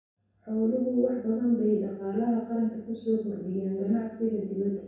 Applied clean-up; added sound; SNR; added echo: none; none; none; reverberation time 0.7 s.